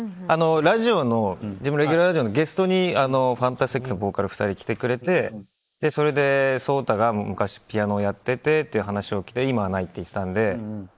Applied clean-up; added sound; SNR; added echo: neural mask model Resemble Enhance denoiser.